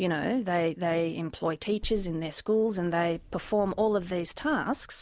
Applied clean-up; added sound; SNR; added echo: none; Wind; 18 dB; none.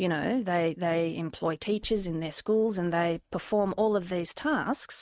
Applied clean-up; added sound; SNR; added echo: neural mask model RNNoise.